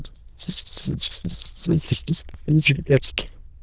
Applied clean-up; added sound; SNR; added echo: neural diffusion model UNIVERSE++.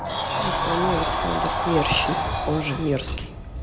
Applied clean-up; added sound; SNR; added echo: none; Sliding door; -2 dB; none.